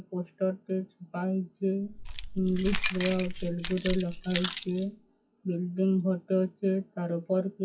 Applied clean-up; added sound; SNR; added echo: classical method WPE with log-MMSE.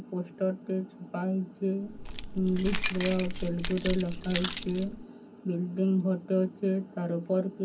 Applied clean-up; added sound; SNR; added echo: none; Keys jangling; 4 dB; reverberation time 0.4 s.